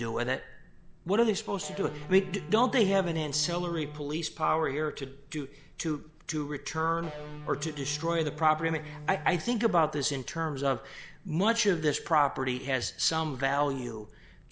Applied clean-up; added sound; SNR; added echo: none; Electric guitar; 12 dB; none.